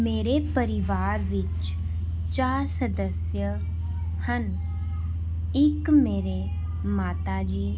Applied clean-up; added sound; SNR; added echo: none; none; none; none.